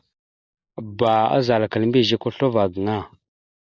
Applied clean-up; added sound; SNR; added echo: neural mask model Resemble Enhance denoiser.